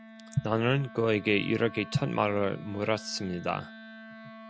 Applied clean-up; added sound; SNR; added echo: none; Wind instrument, woodwind instrument; 17 dB; none.